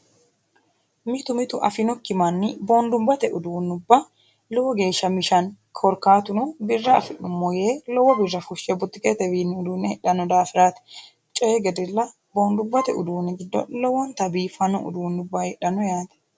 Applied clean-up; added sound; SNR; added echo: none; Wind instrument, woodwind instrument; 12 dB; none.